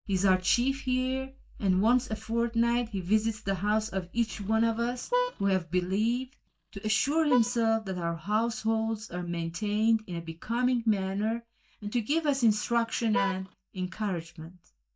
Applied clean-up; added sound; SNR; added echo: neural mask model DeepFilterNet 3.